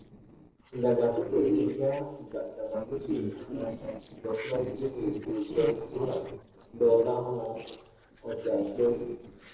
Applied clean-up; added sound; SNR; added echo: neural separator model SepFormer DNS4.